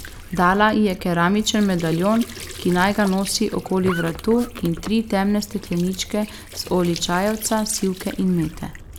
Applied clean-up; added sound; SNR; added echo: none; Subway, metro, underground + Squeak / Trickle, dribble / Sink (filling or washing); 15 dB; none.